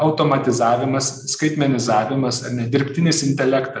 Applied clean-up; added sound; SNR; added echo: none; none; none; none.